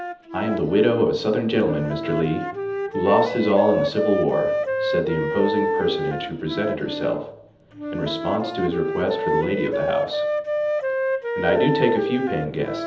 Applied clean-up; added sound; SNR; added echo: none; Wind instrument, woodwind instrument; 2 dB; reverberation time 1.2 s.